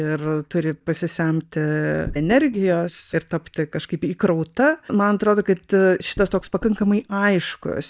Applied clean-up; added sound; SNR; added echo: neural mask model DeepFilterNet 3.